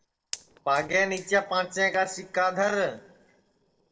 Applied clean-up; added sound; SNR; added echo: neural separator model SepFormer DNS4.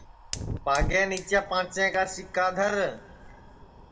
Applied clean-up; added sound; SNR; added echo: none; Fire; 9 dB; reverberation time 1.3 s.